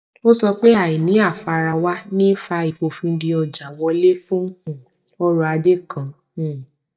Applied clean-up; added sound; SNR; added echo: neural mask model DeepFilterNet 3.